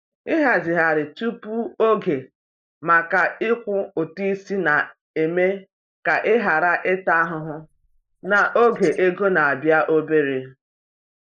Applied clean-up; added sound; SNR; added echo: neural mask model Resemble Enhance denoiser.